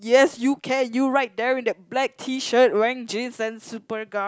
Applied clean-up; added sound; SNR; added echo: none; none; none; none.